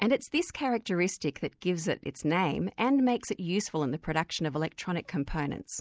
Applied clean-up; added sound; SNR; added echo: none; none; none; none.